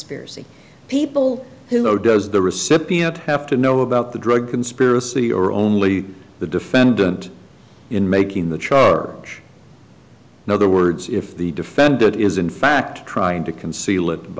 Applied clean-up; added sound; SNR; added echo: none; none; none; none.